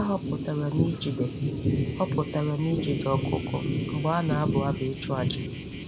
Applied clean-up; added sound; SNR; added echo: none; Thunder; 0 dB; none.